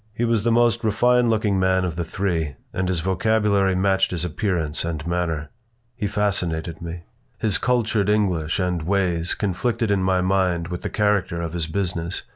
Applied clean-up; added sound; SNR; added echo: none; none; none; none.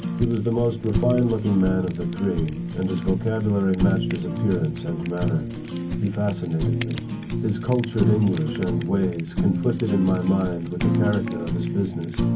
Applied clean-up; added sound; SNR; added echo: none; Fire; 2 dB; reverberation time 0.3 s.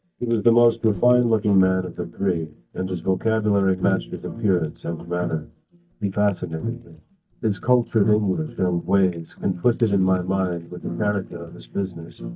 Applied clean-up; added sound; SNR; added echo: neural mask model DeepFilterNet 3.